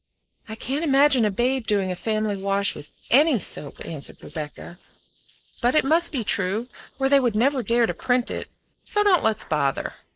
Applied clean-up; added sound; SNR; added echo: neural mask model Resemble Enhance denoiser.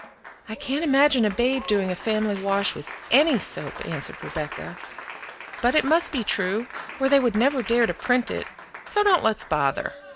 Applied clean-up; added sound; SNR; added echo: none; Applause; 14 dB; none.